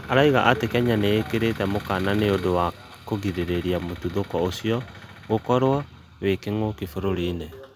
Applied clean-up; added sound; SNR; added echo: none; none; none; none.